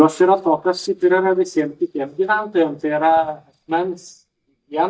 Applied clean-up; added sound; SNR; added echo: neural mask model DeepFilterNet 3.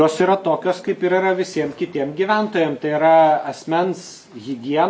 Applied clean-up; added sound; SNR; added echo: none; none; none; none.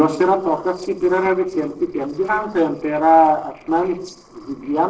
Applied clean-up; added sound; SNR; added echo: neural separator model SepFormer DNS4.